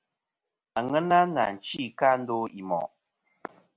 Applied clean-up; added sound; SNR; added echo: none; none; none; none.